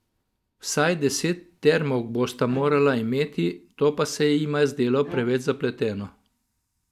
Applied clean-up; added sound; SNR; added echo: neural mask model DeepFilterNet 3.